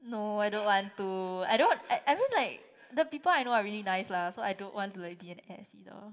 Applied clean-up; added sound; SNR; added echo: none; none; none; reverberation time 0.4 s.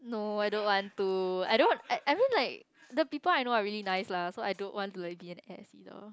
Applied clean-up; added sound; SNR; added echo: none; none; none; none.